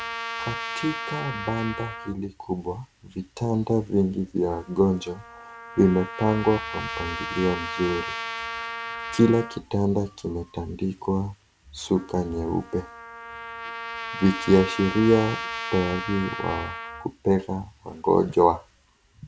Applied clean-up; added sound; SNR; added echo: none; Trumpet; 10 dB; none.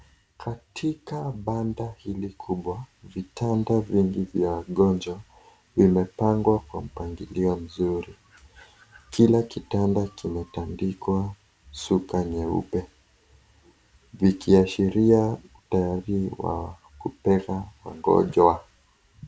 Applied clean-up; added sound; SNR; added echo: none; none; none; none.